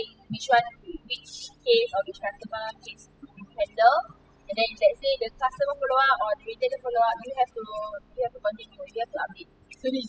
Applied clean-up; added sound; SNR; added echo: classical method spectral subtraction.